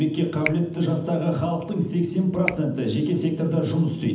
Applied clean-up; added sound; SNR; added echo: none; Finger snapping; 14 dB; reverberation time 0.8 s.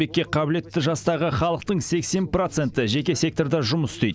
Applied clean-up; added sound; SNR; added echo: none; none; none; none.